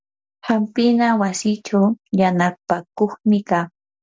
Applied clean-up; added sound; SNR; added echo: none; none; none; none.